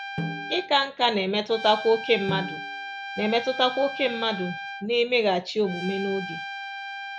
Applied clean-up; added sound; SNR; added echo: none; Trumpet + Snare drum; 9 dB; none.